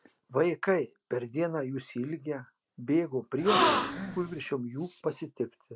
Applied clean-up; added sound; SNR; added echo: none; Gasp; -4 dB; none.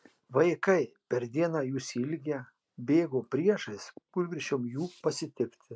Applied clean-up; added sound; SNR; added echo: none; none; none; none.